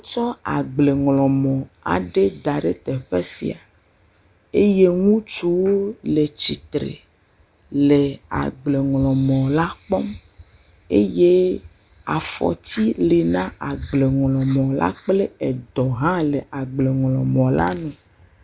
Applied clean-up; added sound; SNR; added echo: none; none; none; none.